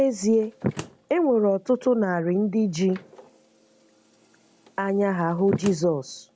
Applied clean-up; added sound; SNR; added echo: none; Slam; 13 dB; none.